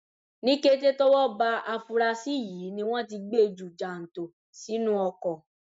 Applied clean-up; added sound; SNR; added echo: none; none; none; none.